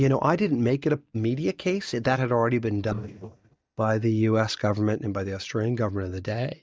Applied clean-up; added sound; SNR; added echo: neural mask model DeepFilterNet 3.